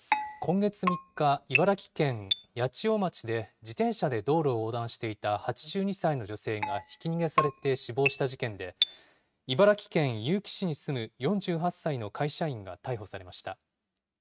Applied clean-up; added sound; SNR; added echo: neural mask model RNNoise.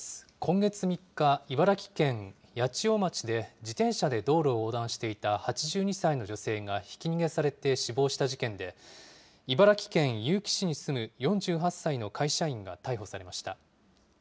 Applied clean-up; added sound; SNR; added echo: none; none; none; none.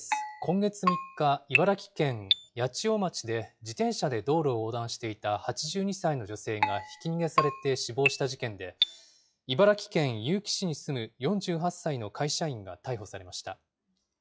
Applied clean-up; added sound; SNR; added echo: classical method log-MMSE.